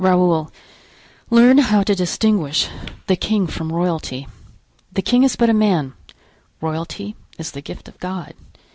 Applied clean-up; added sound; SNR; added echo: none; none; none; none.